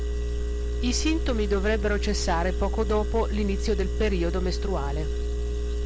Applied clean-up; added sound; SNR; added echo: none; Engine; -2 dB; none.